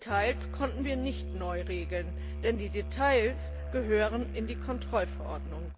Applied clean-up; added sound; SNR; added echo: none; Musical instrument; 4 dB; none.